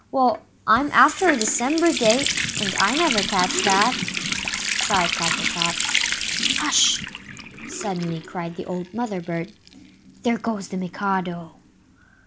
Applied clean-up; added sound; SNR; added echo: none; Water tap, faucet; 3 dB; none.